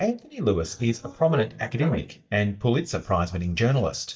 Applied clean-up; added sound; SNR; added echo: neural mask model DeepFilterNet 3.